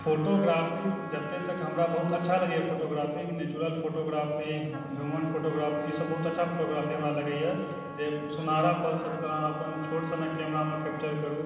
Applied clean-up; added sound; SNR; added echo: none; Trumpet; 13 dB; reverberation time 1.2 s.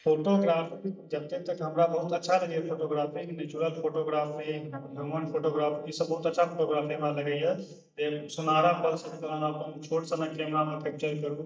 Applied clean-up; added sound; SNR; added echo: neural mask model DeepFilterNet 3.